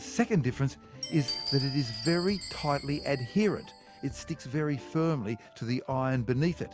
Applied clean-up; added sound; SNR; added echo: none; Glass; 10 dB; none.